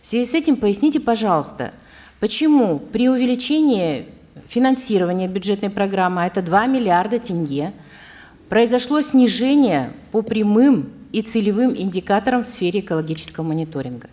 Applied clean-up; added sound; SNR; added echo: none; none; none; none.